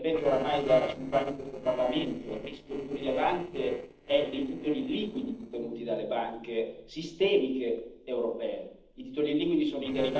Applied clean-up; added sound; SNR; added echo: neural separator model SepFormer DNS4.